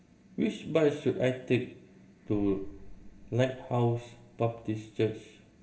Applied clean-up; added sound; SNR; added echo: none; Boom; 18 dB; reverberation time 0.6 s.